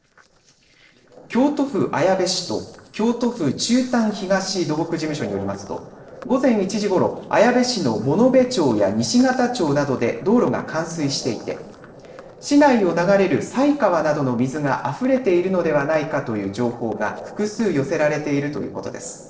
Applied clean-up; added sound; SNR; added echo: neural separator model SepFormer DNS4.